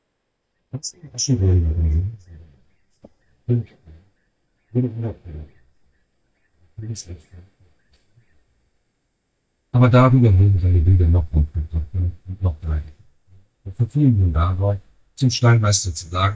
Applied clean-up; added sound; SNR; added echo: neural mask model DeepFilterNet 3.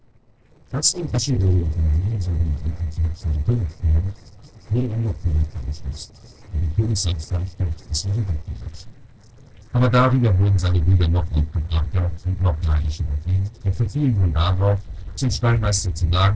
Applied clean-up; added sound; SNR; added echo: neural separator model SepFormer DNS4.